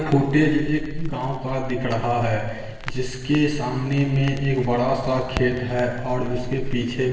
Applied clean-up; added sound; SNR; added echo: none; Crackle; 8 dB; reverberation time 1.2 s.